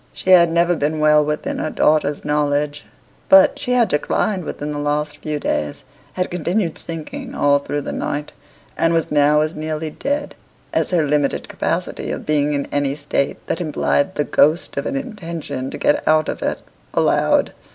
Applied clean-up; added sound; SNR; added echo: none; none; none; none.